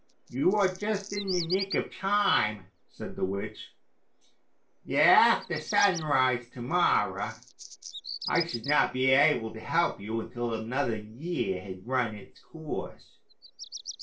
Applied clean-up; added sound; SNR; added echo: none; Bird vocalization, bird call, bird song; 15 dB; reverberation time 0.3 s.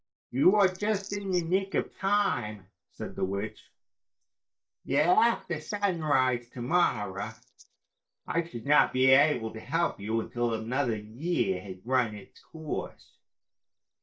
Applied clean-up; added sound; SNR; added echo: neural mask model DeepFilterNet 3.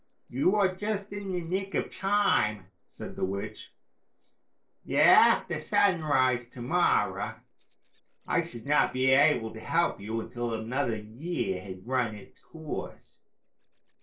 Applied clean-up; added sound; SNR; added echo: neural separator model SepFormer DNS4.